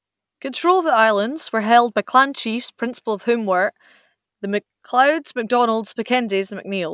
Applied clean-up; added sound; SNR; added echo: none; none; none; none.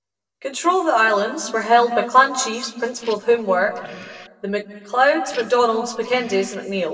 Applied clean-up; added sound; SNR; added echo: neural separator model SepFormer DNS4.